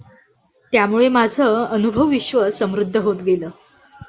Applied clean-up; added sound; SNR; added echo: none; none; none; none.